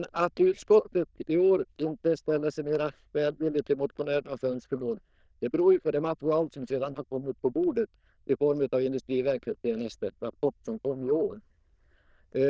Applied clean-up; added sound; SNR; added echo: neural diffusion model UNIVERSE++.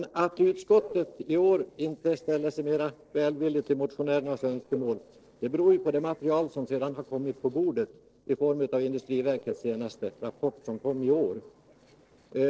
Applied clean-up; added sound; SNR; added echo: neural separator model SepFormer DNS4.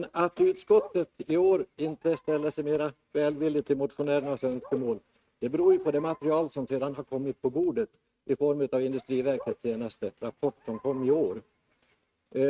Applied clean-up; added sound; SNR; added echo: neural mask model RNNoise.